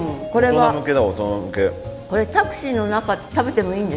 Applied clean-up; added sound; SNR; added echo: none; none; none; none.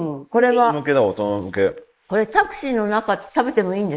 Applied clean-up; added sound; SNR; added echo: neural mask model Resemble Enhance denoiser.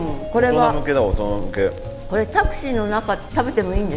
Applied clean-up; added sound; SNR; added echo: none; Crackle; 7 dB; none.